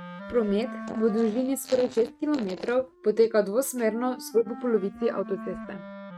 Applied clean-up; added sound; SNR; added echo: neural mask model RNNoise.